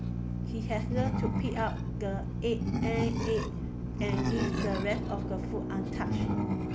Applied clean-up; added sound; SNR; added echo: none; Drill + Animal; -4 dB; none.